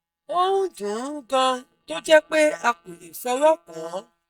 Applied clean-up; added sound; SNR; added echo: neural mask model DeepFilterNet 3.